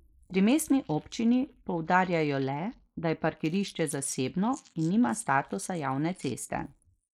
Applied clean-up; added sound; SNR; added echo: neural mask model Resemble Enhance denoiser.